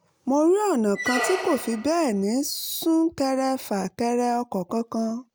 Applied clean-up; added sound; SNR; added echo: none; Squeak; 8 dB; none.